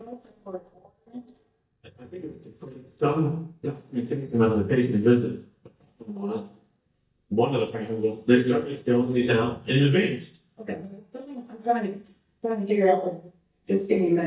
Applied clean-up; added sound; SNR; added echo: neural mask model DeepFilterNet 3.